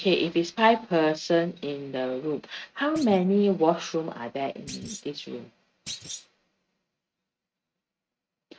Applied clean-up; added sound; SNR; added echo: neural mask model RNNoise.